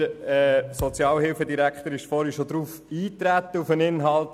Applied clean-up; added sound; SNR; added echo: none; Thump, thud; 15 dB; none.